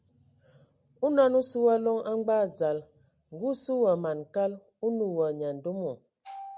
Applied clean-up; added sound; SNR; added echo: none; none; none; none.